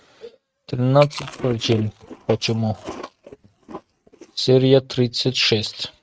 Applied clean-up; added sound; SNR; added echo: neural mask model RNNoise.